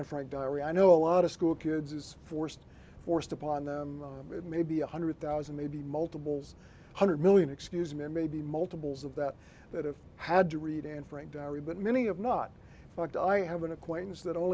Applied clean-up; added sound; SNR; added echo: none; none; none; none.